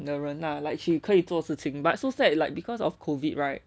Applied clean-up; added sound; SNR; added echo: none; none; none; none.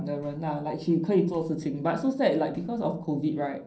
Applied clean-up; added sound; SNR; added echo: neural separator model SepFormer DNS4.